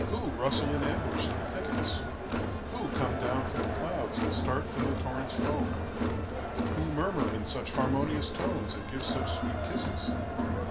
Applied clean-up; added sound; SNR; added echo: none; Crowd; -4 dB; none.